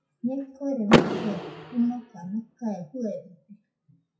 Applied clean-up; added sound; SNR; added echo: classical method WPE with log-MMSE.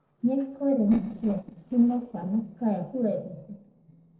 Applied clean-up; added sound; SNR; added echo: neural separator model SepFormer DNS4.